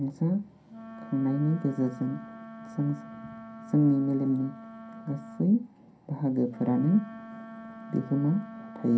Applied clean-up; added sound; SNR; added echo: none; Wind instrument, woodwind instrument; 16 dB; reverberation time 0.3 s.